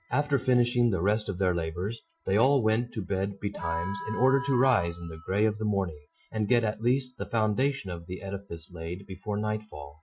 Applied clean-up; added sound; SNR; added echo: classical method Wiener filter.